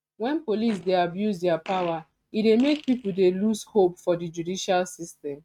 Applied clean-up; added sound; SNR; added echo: neural mask model RNNoise.